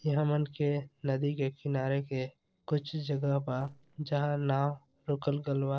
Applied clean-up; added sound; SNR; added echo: neural separator model SepFormer DNS4.